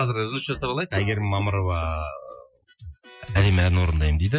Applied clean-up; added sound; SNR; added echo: classical method Wiener filter.